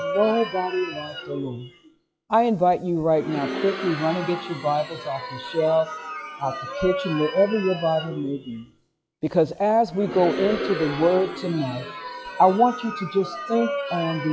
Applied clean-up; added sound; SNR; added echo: classical method log-MMSE.